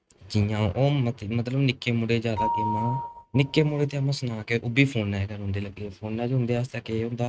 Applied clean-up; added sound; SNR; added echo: neural mask model RNNoise.